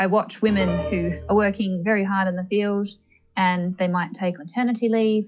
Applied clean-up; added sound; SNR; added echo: classical method log-MMSE.